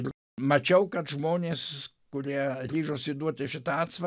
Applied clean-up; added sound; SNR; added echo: none; none; none; none.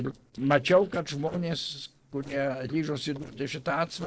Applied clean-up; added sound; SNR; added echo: neural separator model SepFormer DNS4.